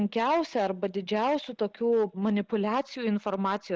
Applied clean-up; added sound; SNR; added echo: none; none; none; none.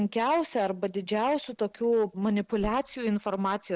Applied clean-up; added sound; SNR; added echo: none; Slam / Car; 20 dB; none.